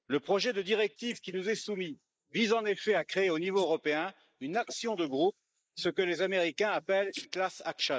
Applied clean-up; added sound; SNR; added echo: neural mask model Resemble Enhance denoiser.